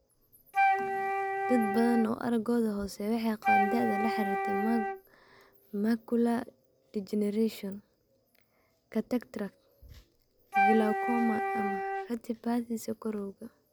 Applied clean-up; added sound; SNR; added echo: none; Wind instrument, woodwind instrument; -1 dB; none.